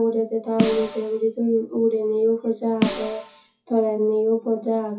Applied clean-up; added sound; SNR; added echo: classical method WPE with log-MMSE.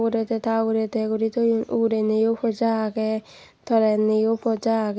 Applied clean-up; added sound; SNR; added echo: none; none; none; none.